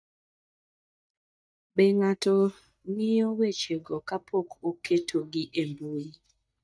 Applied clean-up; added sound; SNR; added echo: neural mask model DeepFilterNet 3.